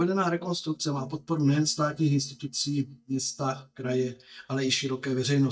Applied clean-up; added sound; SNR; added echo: neural mask model DeepFilterNet 3.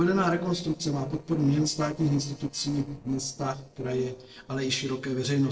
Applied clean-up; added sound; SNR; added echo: neural separator model SepFormer DNS4.